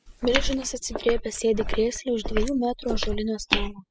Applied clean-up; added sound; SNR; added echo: classical method spectral subtraction.